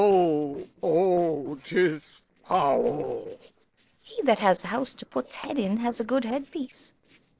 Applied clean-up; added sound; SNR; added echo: neural separator model SepFormer DNS4.